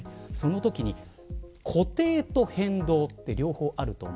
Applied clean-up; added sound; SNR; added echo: none; none; none; none.